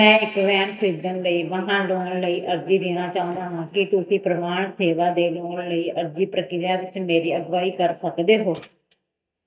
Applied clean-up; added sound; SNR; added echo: neural mask model DeepFilterNet 3.